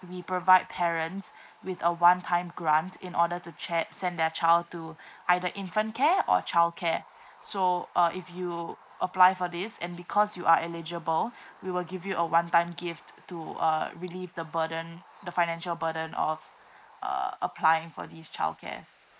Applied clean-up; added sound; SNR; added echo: neural mask model Resemble Enhance denoiser.